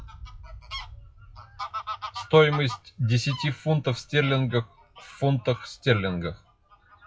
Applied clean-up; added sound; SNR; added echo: classical method WPE with log-MMSE.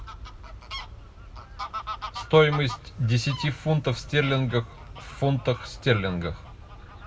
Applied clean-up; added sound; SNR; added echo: none; Fowl; 15 dB; reverberation time 1.7 s.